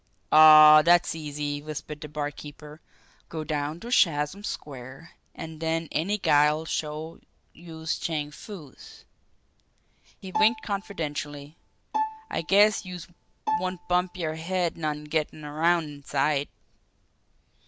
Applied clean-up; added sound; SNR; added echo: none; Bowed string instrument; 7 dB; none.